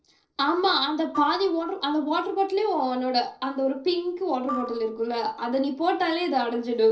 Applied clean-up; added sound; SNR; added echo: neural separator model SepFormer DNS4.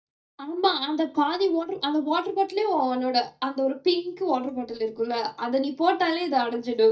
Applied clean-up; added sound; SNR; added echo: neural mask model DeepFilterNet 3.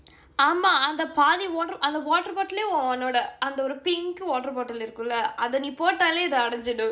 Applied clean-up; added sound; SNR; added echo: none; none; none; none.